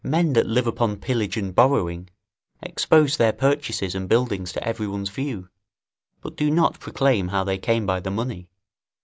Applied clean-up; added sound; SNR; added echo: none; none; none; none.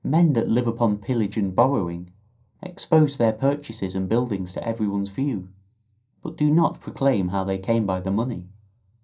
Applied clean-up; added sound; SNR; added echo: none; none; none; reverberation time 0.3 s.